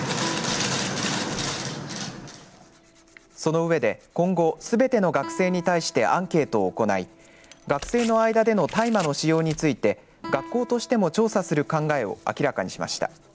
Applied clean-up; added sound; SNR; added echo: none; Tearing + Guitar; 18 dB; none.